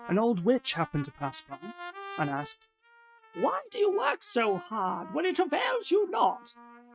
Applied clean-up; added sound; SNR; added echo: neural mask model RNNoise.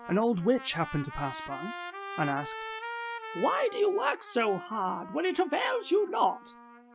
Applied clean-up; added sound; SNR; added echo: none; Trumpet; 12 dB; none.